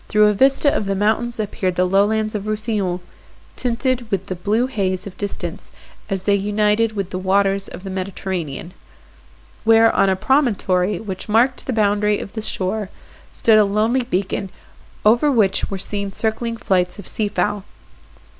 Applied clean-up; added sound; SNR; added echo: none; none; none; none.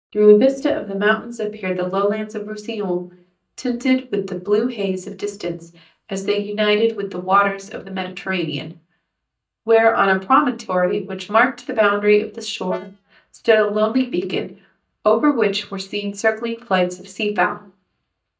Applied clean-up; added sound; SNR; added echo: neural mask model DeepFilterNet 3.